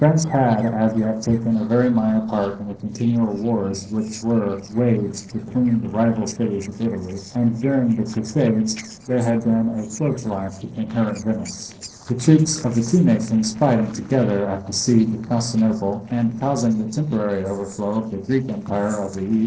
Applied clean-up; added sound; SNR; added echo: neural separator model SepFormer DNS4.